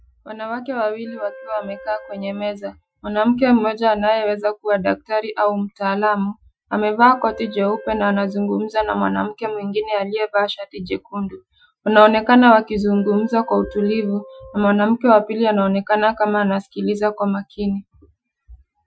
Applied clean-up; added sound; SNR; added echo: classical method Wiener filter.